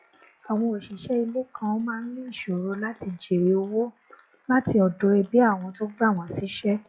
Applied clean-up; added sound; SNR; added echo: classical method log-MMSE.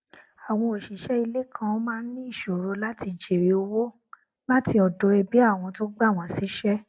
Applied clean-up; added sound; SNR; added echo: none; none; none; none.